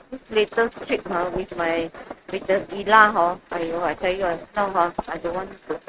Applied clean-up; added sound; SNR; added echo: neural mask model RNNoise.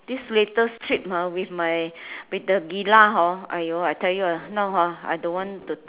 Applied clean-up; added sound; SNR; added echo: none; none; none; none.